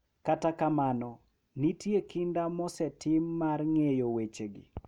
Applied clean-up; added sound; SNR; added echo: none; none; none; none.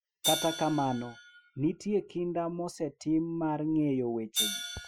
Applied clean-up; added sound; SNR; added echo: classical method Wiener filter.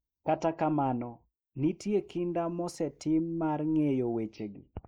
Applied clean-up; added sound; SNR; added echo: neural mask model Resemble Enhance denoiser.